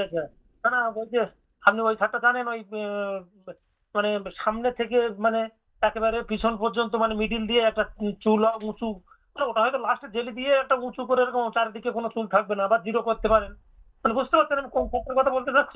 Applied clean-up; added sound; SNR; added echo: neural mask model DeepFilterNet 3.